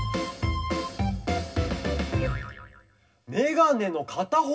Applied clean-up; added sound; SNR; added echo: none; none; none; reverberation time 0.4 s.